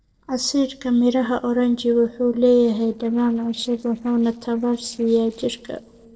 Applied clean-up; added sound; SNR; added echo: neural separator model SepFormer DNS4.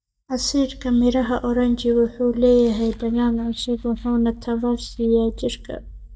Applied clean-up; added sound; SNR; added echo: neural mask model DeepFilterNet 3.